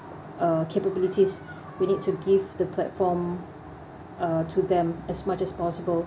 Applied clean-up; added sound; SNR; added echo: none; none; none; none.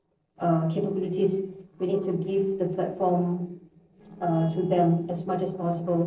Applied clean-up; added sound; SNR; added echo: neural separator model SepFormer DNS4.